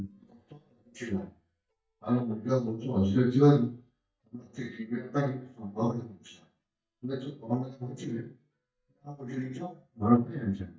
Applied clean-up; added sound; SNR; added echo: neural mask model DeepFilterNet 3.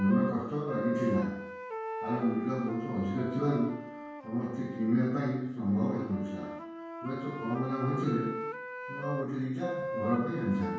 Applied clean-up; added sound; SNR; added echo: none; Wind instrument, woodwind instrument; 8 dB; reverberation time 0.6 s.